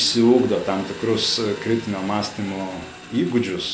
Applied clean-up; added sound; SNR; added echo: none; Engine; 16 dB; none.